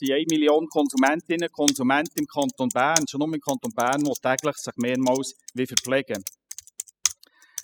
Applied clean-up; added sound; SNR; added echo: classical method spectral subtraction.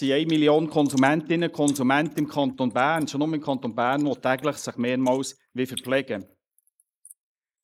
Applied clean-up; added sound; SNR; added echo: neural mask model Resemble Enhance denoiser.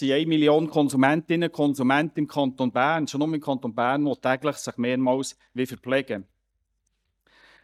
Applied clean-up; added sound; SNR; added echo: neural mask model DeepFilterNet 3.